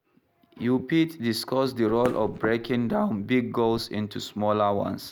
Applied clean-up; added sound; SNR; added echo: none; Fireworks; 17 dB; none.